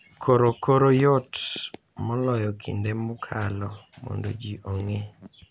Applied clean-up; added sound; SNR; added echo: none; none; none; none.